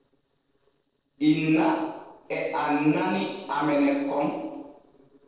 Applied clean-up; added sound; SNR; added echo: neural separator model SepFormer DNS4.